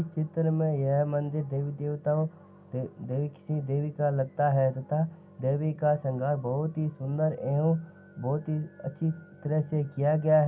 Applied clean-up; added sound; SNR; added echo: none; none; none; none.